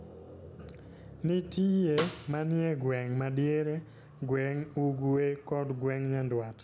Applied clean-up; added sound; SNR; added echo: none; Snare drum; 11 dB; none.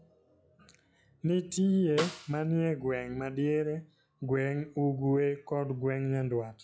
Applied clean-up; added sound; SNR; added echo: classical method log-MMSE.